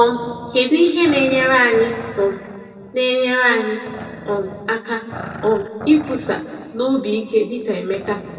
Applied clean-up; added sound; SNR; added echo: none; Growling; 17 dB; reverberation time 1.8 s.